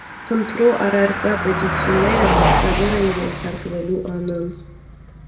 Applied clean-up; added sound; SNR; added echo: none; Car passing by; 1 dB; reverberation time 0.7 s.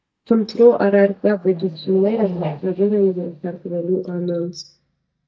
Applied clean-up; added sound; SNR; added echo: neural mask model DeepFilterNet 3.